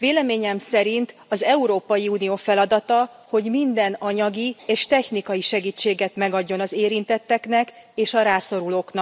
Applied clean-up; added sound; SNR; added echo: none; none; none; none.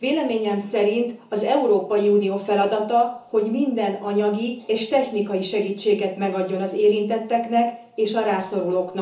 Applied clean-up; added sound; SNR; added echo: none; none; none; reverberation time 0.8 s.